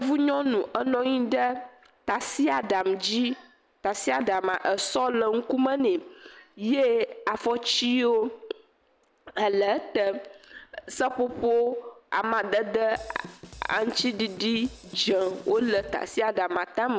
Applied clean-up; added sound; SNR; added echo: none; Drum kit; 19 dB; none.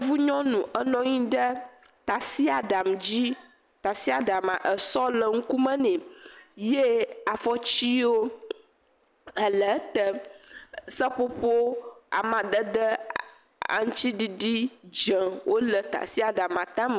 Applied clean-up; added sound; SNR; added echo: none; none; none; none.